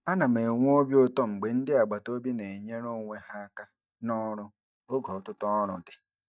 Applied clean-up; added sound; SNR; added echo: neural mask model DeepFilterNet 3.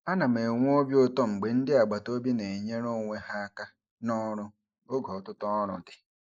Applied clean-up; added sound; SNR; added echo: neural mask model Resemble Enhance denoiser.